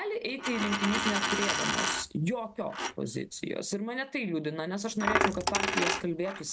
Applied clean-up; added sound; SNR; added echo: none; Coin (dropping); 0 dB; none.